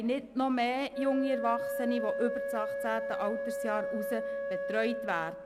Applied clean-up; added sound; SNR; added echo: none; Wind instrument, woodwind instrument; 3 dB; none.